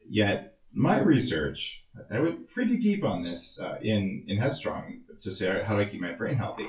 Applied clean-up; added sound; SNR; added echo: classical method WPE with log-MMSE.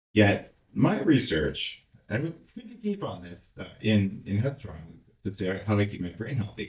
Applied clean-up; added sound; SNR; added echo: neural mask model DeepFilterNet 3.